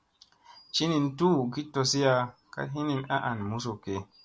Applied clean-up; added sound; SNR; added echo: none; none; none; none.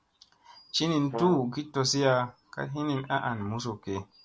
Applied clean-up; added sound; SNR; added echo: none; Brass instrument; 8 dB; none.